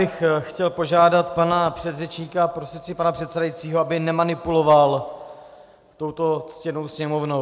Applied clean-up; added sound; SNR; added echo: none; none; none; none.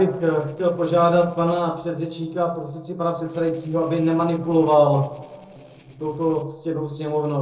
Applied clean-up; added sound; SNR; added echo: neural separator model SepFormer DNS4.